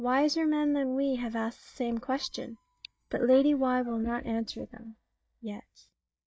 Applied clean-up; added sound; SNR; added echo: neural mask model DeepFilterNet 3.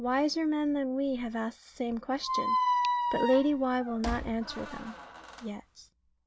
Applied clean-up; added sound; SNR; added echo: none; Squeak; 2 dB; none.